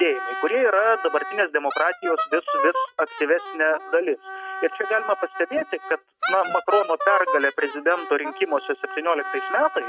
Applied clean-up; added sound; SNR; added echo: neural mask model RNNoise.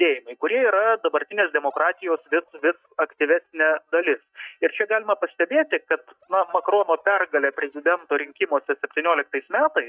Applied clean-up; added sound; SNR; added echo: neural mask model DeepFilterNet 3.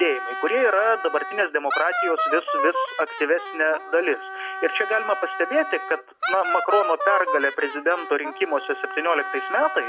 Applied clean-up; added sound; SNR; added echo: none; Wind instrument, woodwind instrument; 5 dB; none.